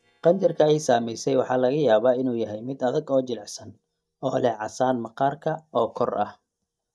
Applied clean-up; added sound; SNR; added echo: neural mask model DeepFilterNet 3.